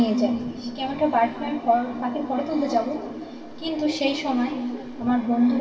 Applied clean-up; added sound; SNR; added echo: none; none; none; reverberation time 2.5 s.